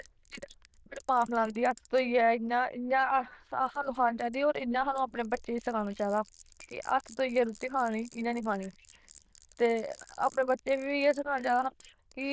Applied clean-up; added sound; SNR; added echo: neural diffusion model UNIVERSE++.